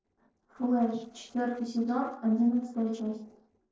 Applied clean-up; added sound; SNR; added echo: neural separator model SepFormer DNS4.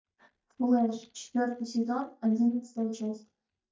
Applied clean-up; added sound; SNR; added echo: neural mask model DeepFilterNet 3.